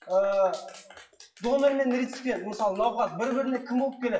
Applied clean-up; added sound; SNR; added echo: classical method WPE with log-MMSE.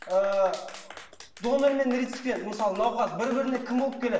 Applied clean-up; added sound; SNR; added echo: none; Clapping; 18 dB; reverberation time 0.8 s.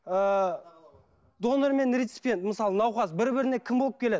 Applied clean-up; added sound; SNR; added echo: none; none; none; none.